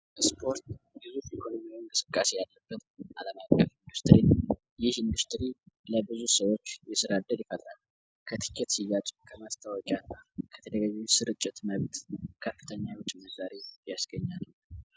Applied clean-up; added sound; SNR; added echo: none; none; none; none.